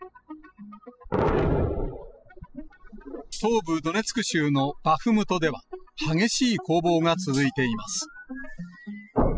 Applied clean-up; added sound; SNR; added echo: classical method spectral subtraction.